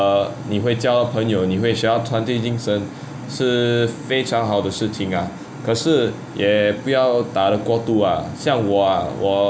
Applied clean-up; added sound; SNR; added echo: none; none; none; none.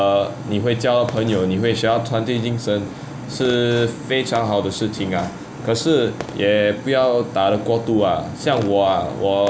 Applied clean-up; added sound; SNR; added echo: none; Fireworks + Drawer open or close; 19 dB; none.